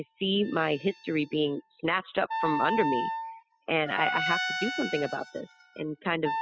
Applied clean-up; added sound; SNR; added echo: classical method spectral subtraction.